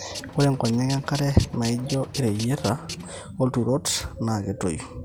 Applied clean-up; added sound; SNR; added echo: none; Tools; 13 dB; none.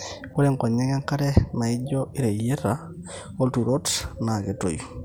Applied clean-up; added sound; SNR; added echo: none; none; none; none.